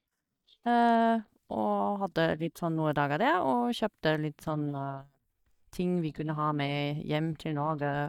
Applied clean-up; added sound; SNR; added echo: neural mask model DeepFilterNet 3.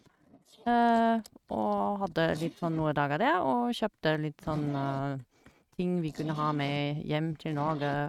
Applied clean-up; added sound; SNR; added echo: neural mask model RNNoise.